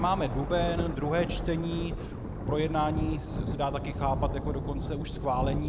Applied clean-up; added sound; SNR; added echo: none; Thunder; 2 dB; none.